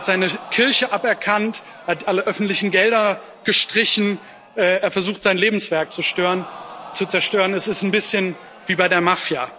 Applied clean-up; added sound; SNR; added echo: none; Crowd; 20 dB; none.